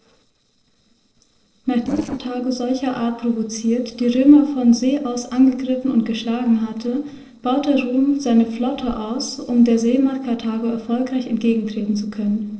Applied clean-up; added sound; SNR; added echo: neural separator model SepFormer DNS4.